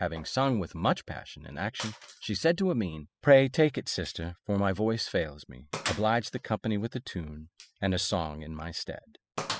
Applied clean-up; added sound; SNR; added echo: classical method spectral subtraction.